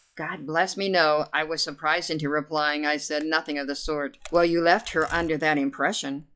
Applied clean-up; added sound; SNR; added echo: classical method log-MMSE.